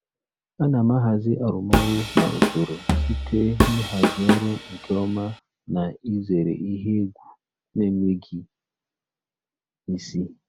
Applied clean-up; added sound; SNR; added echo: none; Drum kit; -2 dB; none.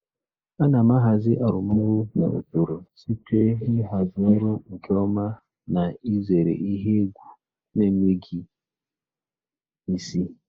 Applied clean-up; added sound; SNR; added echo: neural mask model Resemble Enhance denoiser.